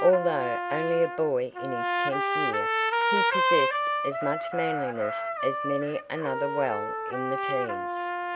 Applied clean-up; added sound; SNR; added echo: none; Trumpet; -1 dB; none.